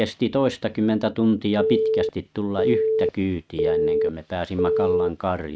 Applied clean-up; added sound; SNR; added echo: neural mask model RNNoise.